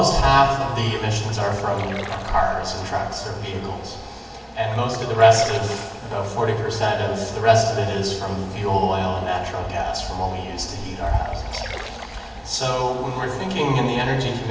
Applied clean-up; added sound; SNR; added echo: none; Splash, splatter; 16 dB; reverberation time 2.7 s.